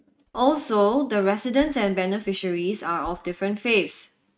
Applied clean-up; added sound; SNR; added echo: neural mask model RNNoise.